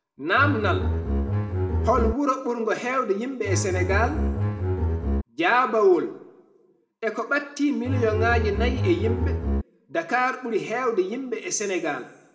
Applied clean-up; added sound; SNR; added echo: none; Bowed string instrument; -1 dB; reverberation time 0.7 s.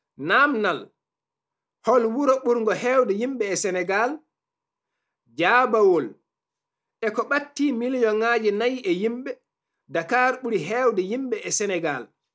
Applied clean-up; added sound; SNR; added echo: none; none; none; none.